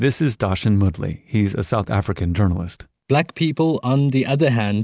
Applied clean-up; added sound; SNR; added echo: none; none; none; none.